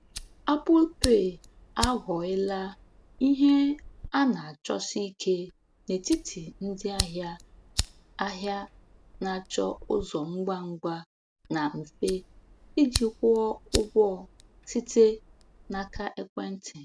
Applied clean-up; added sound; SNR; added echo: none; Fire; 11 dB; none.